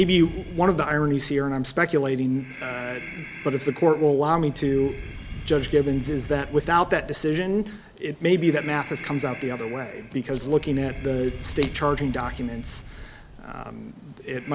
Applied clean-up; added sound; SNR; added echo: none; Breathing; 14 dB; none.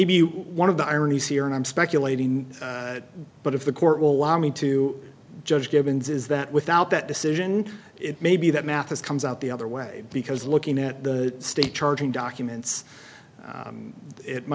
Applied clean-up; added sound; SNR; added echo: none; none; none; none.